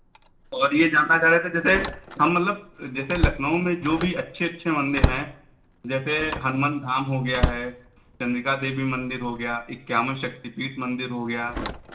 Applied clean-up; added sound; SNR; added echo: none; Slam; 7 dB; reverberation time 0.4 s.